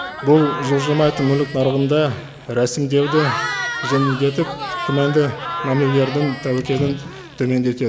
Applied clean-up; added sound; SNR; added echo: none; Crowd / Cheering; 9 dB; none.